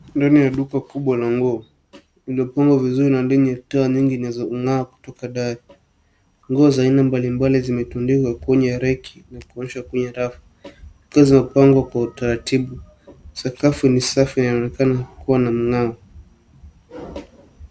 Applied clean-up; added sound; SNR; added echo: none; none; none; none.